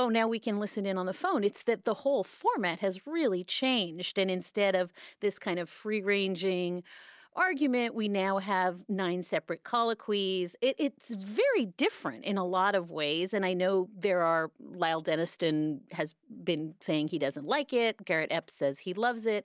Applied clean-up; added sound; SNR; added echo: none; none; none; none.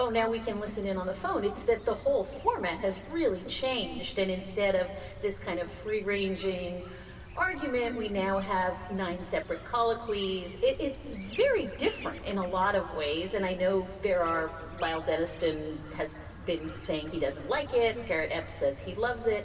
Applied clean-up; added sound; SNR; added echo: none; Chirp, tweet; 14 dB; reverberation time 2.2 s.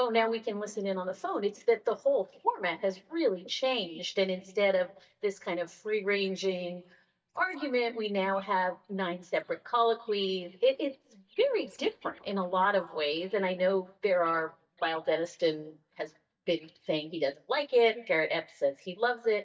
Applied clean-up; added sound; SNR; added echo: neural mask model DeepFilterNet 3.